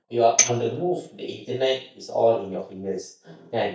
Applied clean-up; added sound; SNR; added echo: neural mask model DeepFilterNet 3.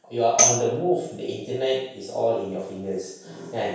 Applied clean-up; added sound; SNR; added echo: none; Tambourine; 0 dB; reverberation time 0.7 s.